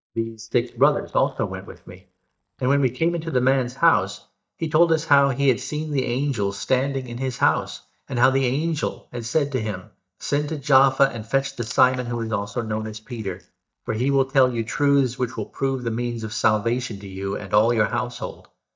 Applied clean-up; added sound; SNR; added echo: neural mask model DeepFilterNet 3.